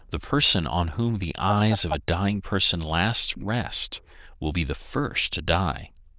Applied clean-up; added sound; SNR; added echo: neural diffusion model UNIVERSE++.